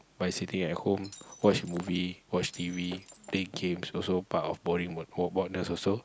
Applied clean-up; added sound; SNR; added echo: none; Shatter; 18 dB; none.